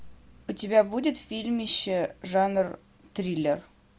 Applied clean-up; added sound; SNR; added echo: none; none; none; none.